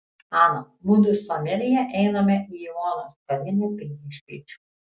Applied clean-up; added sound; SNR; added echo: none; none; none; none.